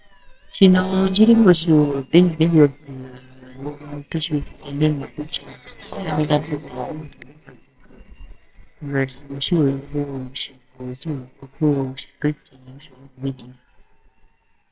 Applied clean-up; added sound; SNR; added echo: neural separator model SepFormer WHAMR!.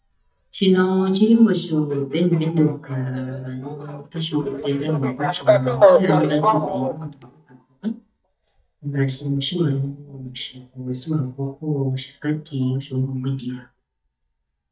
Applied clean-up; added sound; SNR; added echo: neural mask model DeepFilterNet 3.